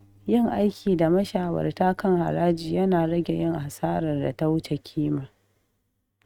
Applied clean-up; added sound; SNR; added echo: neural mask model RNNoise.